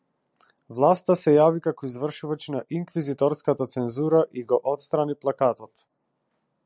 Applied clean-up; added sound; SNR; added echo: none; none; none; none.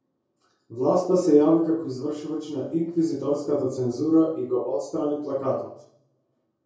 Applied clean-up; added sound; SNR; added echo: none; none; none; reverberation time 0.6 s.